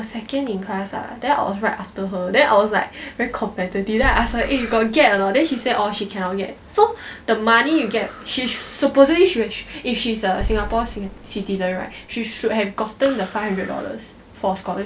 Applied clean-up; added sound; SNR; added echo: none; Boom; 10 dB; none.